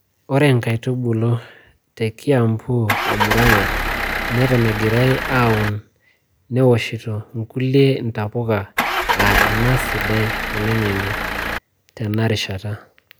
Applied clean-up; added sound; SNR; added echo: none; Engine starting / Car; 1 dB; none.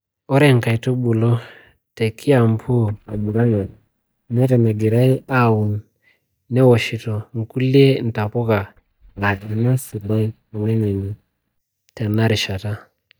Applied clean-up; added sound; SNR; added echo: neural mask model DeepFilterNet 3.